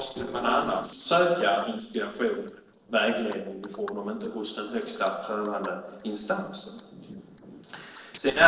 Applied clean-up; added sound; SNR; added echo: neural separator model SepFormer DNS4.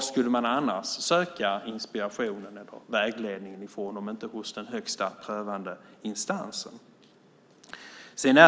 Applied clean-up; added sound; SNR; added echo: none; none; none; none.